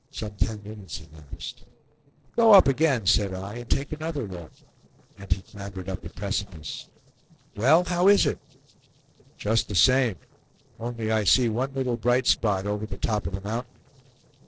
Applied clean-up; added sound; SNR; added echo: neural separator model SepFormer DNS4.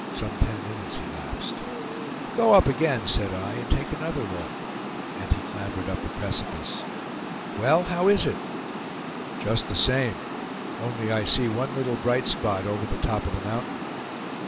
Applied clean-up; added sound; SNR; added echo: none; Water; 6 dB; none.